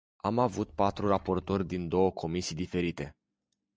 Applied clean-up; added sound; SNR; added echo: neural mask model DeepFilterNet 3.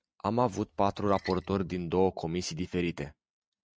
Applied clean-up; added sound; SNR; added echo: neural mask model RNNoise.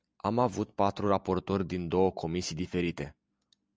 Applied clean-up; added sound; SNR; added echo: none; none; none; none.